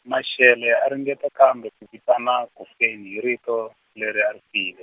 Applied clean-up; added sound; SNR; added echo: none; none; none; none.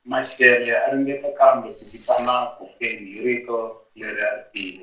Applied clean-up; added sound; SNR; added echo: neural separator model SepFormer DNS4.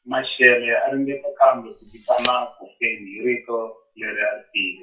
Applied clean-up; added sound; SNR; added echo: classical method WPE with log-MMSE.